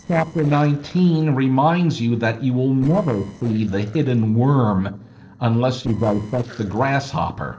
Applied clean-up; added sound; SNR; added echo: neural separator model SepFormer DNS4.